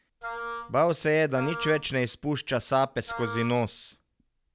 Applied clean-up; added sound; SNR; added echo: none; Wind instrument, woodwind instrument; 10 dB; none.